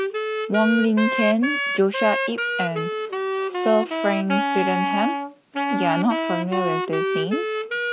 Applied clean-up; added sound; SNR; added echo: none; Wind instrument, woodwind instrument; 1 dB; none.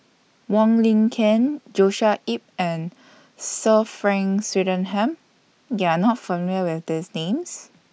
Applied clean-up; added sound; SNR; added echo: none; none; none; none.